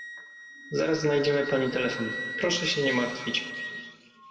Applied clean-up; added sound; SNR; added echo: none; Wind instrument, woodwind instrument; 9 dB; reverberation time 2.0 s.